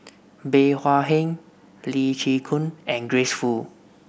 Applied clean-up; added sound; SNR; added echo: none; none; none; none.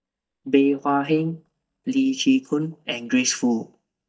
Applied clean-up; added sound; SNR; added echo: neural mask model DeepFilterNet 3.